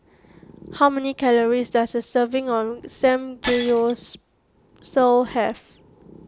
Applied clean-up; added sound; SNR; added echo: none; Shatter; 15 dB; none.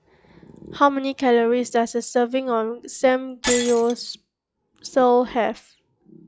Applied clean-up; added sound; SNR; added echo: classical method log-MMSE.